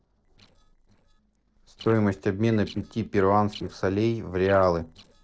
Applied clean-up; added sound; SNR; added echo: neural separator model SepFormer DNS4.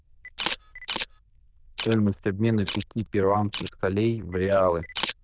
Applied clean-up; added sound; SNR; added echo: neural diffusion model UNIVERSE++.